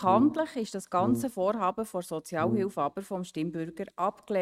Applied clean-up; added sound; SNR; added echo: neural mask model RNNoise.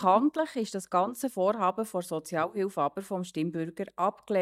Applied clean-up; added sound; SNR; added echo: neural mask model DeepFilterNet 3.